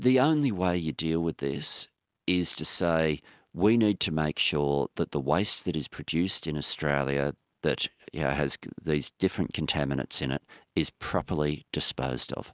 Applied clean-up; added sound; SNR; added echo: none; none; none; none.